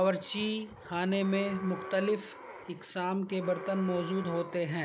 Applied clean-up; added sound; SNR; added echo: none; Alarm; 13 dB; none.